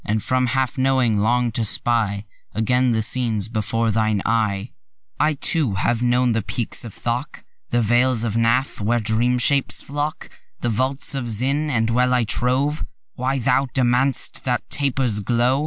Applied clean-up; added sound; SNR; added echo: none; none; none; none.